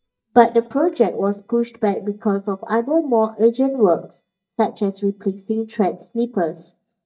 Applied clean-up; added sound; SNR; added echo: neural mask model DeepFilterNet 3.